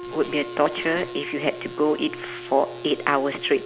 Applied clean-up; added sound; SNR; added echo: none; Wind instrument, woodwind instrument; 13 dB; none.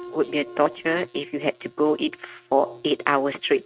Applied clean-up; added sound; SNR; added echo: neural mask model RNNoise.